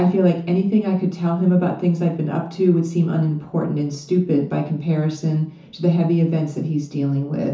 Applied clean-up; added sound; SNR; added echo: none; none; none; reverberation time 0.9 s.